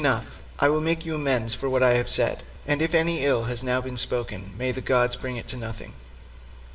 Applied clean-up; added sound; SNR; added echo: none; none; none; reverberation time 1.3 s.